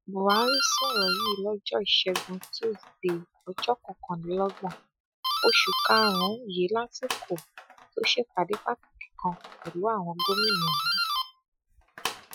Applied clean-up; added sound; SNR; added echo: classical method Wiener filter.